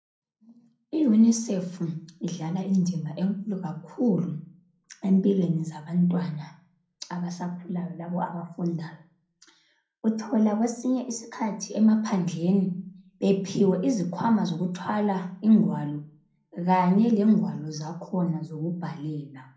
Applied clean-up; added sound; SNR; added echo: none; none; none; reverberation time 0.6 s.